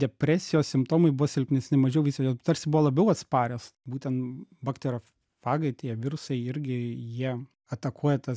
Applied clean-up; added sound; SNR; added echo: none; none; none; none.